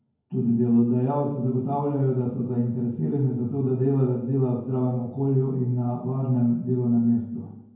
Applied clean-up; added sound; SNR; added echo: none; none; none; reverberation time 0.9 s.